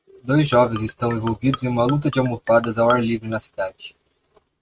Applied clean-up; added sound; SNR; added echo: neural mask model RNNoise.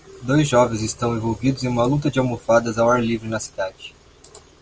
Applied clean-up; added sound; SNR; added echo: none; none; none; none.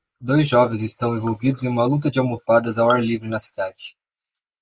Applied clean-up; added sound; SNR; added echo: neural mask model Resemble Enhance denoiser.